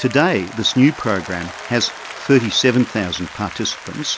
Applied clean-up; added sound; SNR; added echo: none; Applause; 14 dB; none.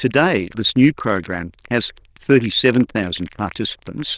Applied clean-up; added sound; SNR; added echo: neural diffusion model UNIVERSE++.